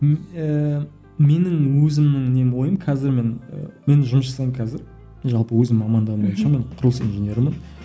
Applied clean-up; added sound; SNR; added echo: none; none; none; none.